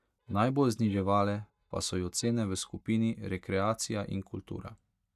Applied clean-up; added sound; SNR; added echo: neural mask model DeepFilterNet 3.